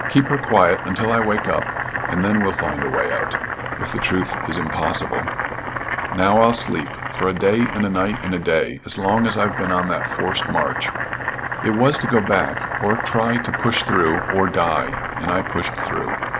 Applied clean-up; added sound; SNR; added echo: none; Boiling; 5 dB; none.